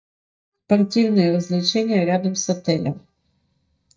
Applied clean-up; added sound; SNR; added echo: neural mask model DeepFilterNet 3.